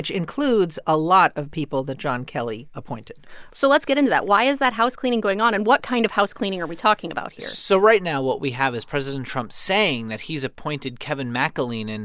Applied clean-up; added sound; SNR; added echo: none; none; none; none.